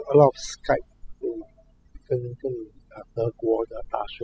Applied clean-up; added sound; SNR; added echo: classical method spectral subtraction.